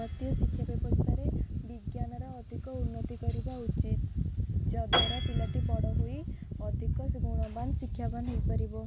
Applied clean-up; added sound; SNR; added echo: none; Piano; 10 dB; none.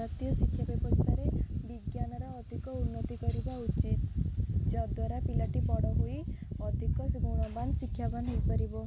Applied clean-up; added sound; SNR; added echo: none; none; none; none.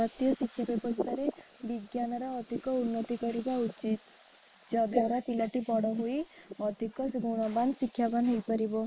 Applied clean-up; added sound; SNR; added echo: neural mask model Resemble Enhance denoiser.